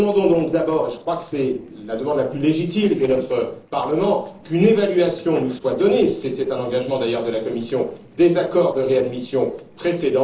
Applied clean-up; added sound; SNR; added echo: neural separator model SepFormer DNS4.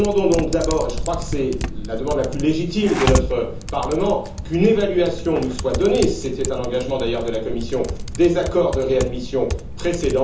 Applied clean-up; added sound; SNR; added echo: none; Typing; 6 dB; reverberation time 0.6 s.